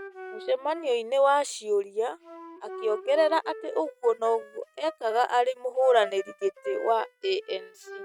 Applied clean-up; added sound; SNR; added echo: neural mask model RNNoise.